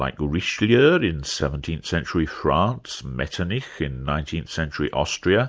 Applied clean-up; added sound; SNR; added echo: none; none; none; none.